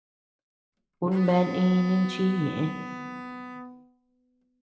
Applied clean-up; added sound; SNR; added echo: none; Bowed string instrument; 12 dB; reverberation time 1.5 s.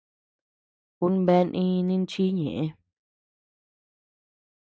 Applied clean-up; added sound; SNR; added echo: none; none; none; none.